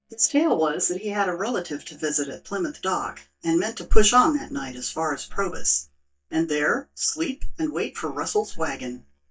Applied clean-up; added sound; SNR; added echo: neural mask model DeepFilterNet 3.